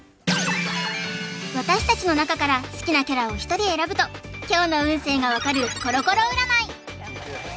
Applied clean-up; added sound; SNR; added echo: none; none; none; none.